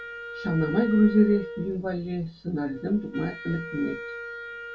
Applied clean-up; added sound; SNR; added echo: none; Wind instrument, woodwind instrument; 12 dB; reverberation time 0.2 s.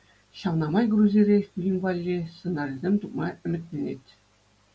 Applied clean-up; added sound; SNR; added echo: none; none; none; none.